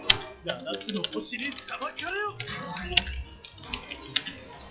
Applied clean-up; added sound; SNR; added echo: classical method log-MMSE.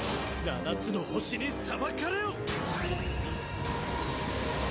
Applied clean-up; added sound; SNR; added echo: none; none; none; none.